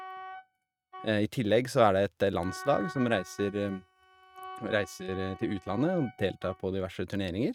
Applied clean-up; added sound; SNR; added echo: neural mask model RNNoise.